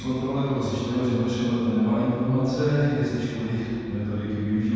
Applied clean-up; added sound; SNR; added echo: none; none; none; reverberation time 2.1 s.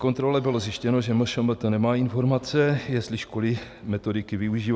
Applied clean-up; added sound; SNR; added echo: none; none; none; none.